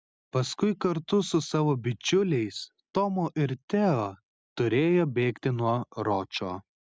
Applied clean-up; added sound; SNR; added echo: none; none; none; none.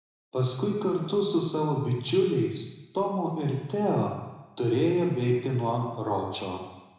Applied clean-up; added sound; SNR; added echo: none; none; none; reverberation time 1.0 s.